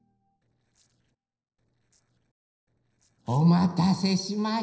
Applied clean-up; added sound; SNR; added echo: neural separator model SepFormer DNS4.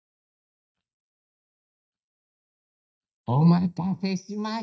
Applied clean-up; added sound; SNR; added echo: neural mask model DeepFilterNet 3.